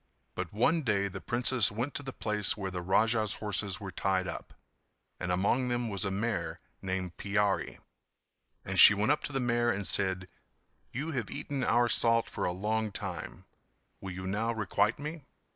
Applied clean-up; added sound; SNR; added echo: neural mask model Resemble Enhance denoiser.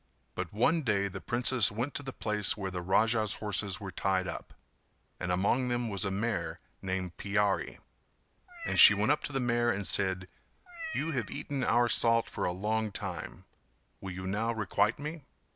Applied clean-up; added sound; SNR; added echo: none; Meow; 11 dB; none.